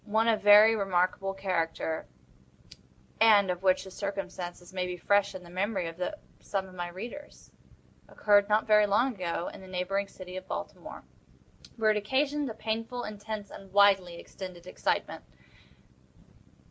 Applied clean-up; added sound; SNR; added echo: none; none; none; none.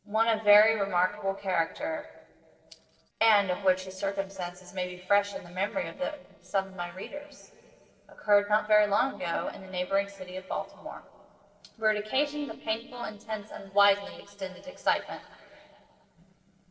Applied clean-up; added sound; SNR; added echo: neural separator model SepFormer DNS4.